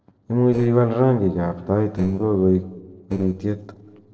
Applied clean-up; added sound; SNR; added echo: neural separator model SepFormer DNS4.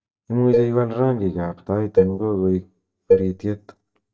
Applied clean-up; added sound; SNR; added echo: neural mask model DeepFilterNet 3.